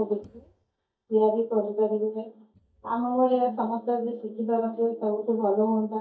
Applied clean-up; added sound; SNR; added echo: neural mask model DeepFilterNet 3.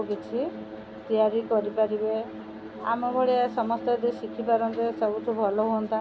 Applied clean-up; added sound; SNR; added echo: none; none; none; none.